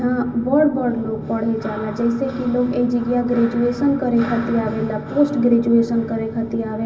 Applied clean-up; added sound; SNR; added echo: none; none; none; reverberation time 0.4 s.